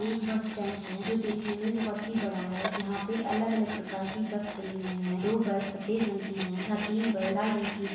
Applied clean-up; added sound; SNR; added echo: none; Tools; 5 dB; reverberation time 1.1 s.